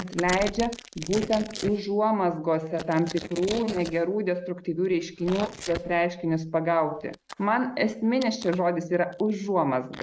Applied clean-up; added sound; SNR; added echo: neural mask model RNNoise.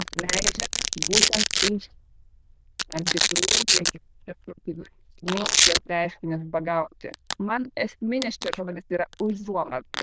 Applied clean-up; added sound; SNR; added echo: neural diffusion model UNIVERSE++.